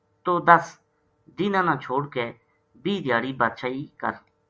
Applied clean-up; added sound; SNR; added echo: none; none; none; none.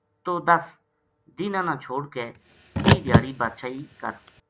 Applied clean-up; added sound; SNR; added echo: none; Car; -4 dB; none.